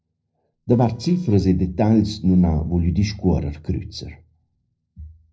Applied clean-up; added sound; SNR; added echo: neural separator model SepFormer DNS4.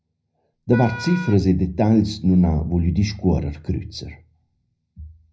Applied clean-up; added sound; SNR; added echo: none; Wind instrument, woodwind instrument; 14 dB; reverberation time 0.4 s.